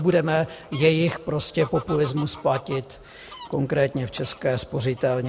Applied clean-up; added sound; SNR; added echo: none; Fowl; 19 dB; none.